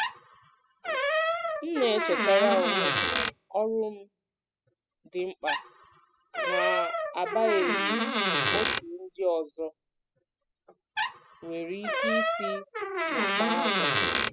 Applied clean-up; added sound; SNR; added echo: classical method spectral subtraction.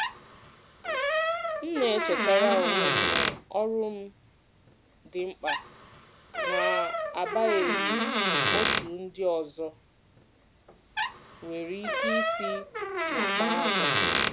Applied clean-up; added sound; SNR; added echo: none; Door; -2 dB; none.